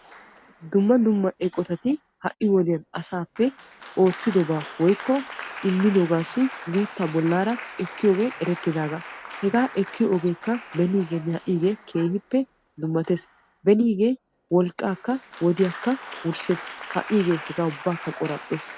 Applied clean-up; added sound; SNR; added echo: none; Applause; 16 dB; none.